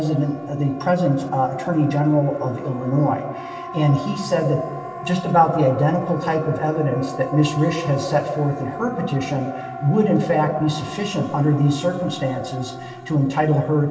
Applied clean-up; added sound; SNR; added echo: none; Siren; 13 dB; reverberation time 2.6 s.